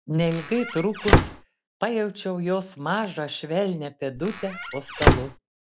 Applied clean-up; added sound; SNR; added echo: none; Squeak / Slam / Wood; -4 dB; none.